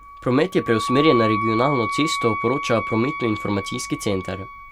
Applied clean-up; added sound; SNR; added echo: none; Wind instrument, woodwind instrument; 6 dB; none.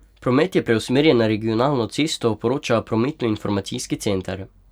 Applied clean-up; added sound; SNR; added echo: none; none; none; none.